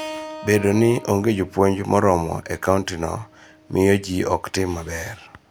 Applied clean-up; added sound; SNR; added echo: none; Keyboard (musical); 19 dB; none.